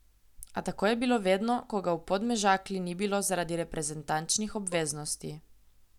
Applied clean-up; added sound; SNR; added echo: none; Bowed string instrument; 18 dB; none.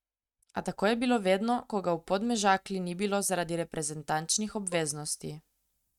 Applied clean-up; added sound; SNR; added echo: neural mask model RNNoise.